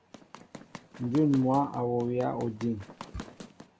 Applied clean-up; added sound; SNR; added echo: none; Run; 17 dB; none.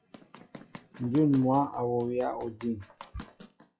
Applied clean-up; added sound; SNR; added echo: classical method log-MMSE.